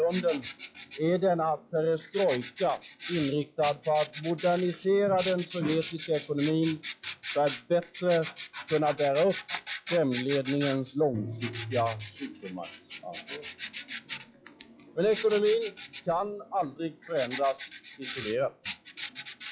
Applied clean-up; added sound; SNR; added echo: classical method log-MMSE.